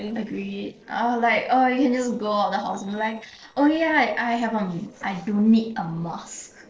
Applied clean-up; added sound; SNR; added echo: neural separator model SepFormer DNS4.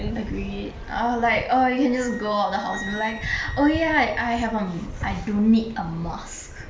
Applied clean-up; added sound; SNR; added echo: none; Wind instrument, woodwind instrument; 18 dB; none.